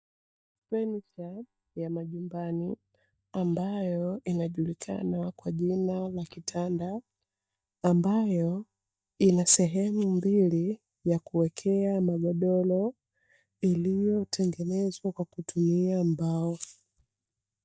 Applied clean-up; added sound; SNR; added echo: neural mask model DeepFilterNet 3.